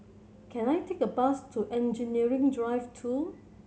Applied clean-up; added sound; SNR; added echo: none; none; none; none.